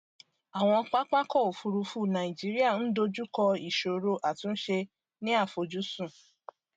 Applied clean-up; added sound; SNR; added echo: none; none; none; none.